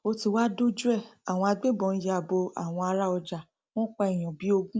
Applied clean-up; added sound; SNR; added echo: none; none; none; none.